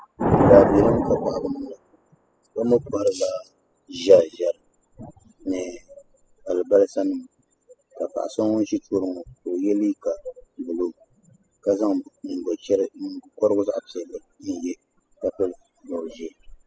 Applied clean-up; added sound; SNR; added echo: classical method spectral subtraction.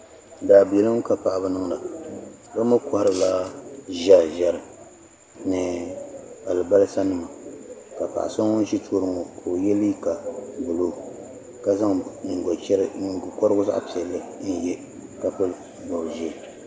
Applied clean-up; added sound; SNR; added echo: none; none; none; none.